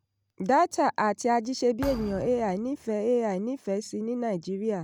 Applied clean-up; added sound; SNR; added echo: none; Thump, thud; 15 dB; none.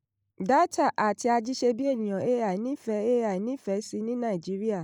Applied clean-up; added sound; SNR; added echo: neural mask model Resemble Enhance denoiser.